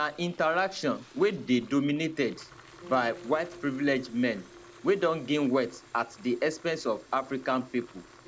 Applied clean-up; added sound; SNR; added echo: none; Acoustic guitar + Fill (with liquid) / Water tap, faucet; 19 dB; none.